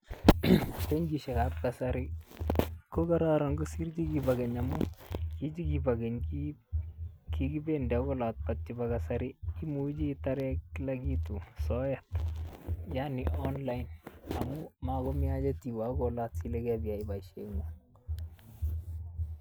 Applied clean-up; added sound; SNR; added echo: none; none; none; none.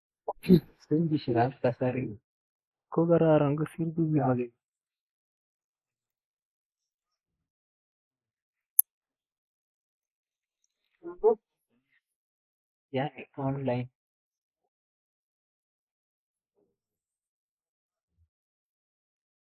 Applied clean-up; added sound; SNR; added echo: neural mask model Resemble Enhance denoiser.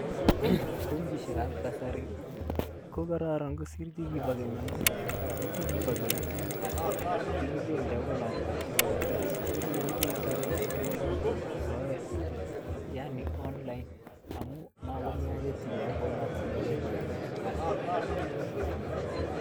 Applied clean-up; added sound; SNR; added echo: none; Crowd + Mechanisms; -2 dB; none.